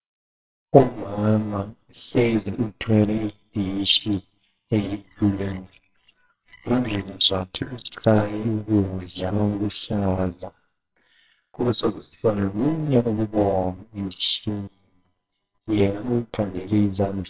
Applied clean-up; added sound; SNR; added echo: neural separator model SepFormer WHAMR!.